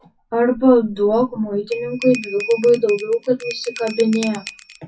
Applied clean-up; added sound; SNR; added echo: classical method WPE with log-MMSE.